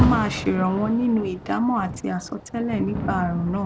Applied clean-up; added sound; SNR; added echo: none; Rain; 6 dB; none.